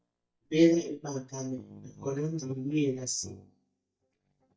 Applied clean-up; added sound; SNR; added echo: neural mask model DeepFilterNet 3.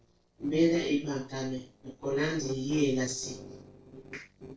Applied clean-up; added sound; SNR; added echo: neural separator model SepFormer DNS4.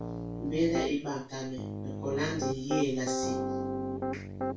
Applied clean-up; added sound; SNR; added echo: none; Piano; 1 dB; reverberation time 0.3 s.